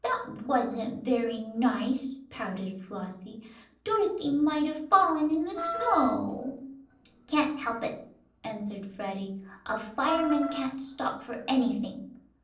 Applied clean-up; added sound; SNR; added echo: neural separator model SepFormer DNS4.